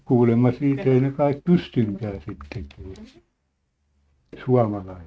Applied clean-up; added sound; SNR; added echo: neural mask model RNNoise.